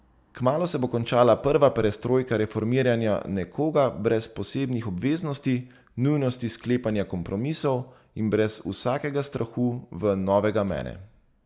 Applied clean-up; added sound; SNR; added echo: none; none; none; none.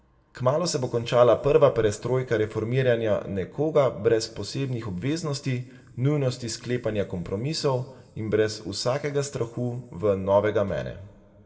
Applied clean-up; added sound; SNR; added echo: none; none; none; reverberation time 1.7 s.